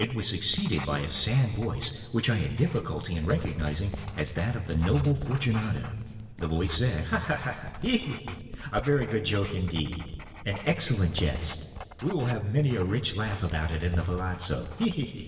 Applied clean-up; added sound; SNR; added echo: none; Writing; 13 dB; reverberation time 1.8 s.